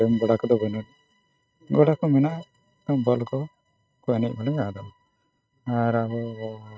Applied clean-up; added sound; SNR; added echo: neural mask model RNNoise.